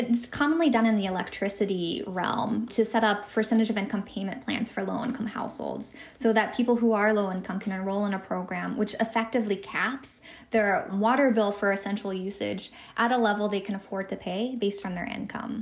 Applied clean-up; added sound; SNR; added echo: none; none; none; none.